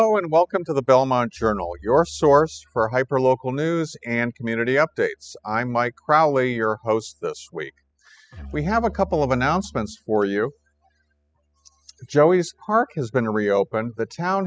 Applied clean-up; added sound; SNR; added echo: classical method spectral subtraction.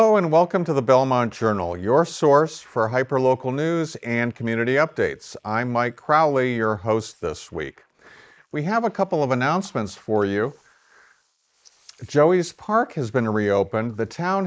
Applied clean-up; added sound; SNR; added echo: neural mask model Resemble Enhance denoiser.